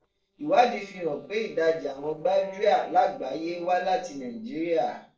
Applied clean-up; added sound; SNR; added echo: neural separator model SepFormer DNS4.